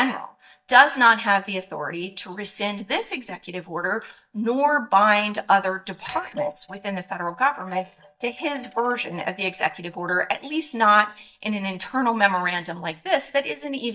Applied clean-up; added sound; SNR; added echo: neural mask model DeepFilterNet 3.